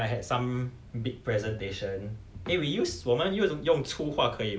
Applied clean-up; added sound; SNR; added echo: none; none; none; none.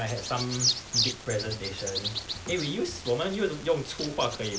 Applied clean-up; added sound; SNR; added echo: none; Bird vocalization, bird call, bird song; 3 dB; none.